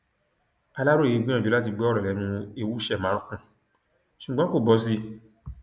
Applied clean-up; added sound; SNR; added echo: none; none; none; none.